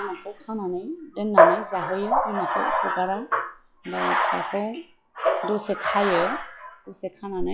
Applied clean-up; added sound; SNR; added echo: classical method log-MMSE.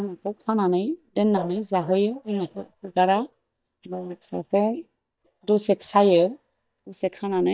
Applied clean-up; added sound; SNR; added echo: neural mask model DeepFilterNet 3.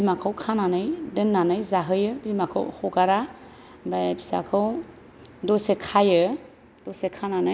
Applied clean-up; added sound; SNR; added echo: none; none; none; none.